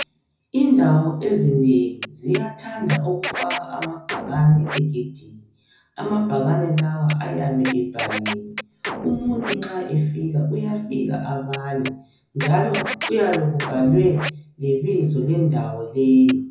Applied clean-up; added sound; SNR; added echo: none; Scratching (performance technique); 13 dB; reverberation time 0.4 s.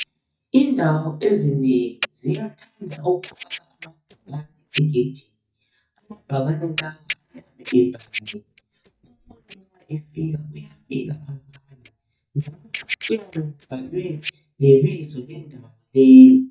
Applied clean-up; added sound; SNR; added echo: neural mask model DeepFilterNet 3.